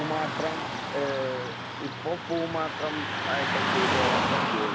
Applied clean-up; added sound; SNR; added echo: none; Car passing by / Traffic noise, roadway noise; -3 dB; none.